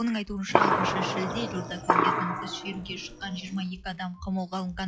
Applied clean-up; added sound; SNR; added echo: classical method log-MMSE.